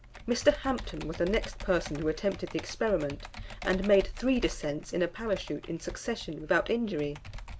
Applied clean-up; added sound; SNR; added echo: none; Computer keyboard; 11 dB; none.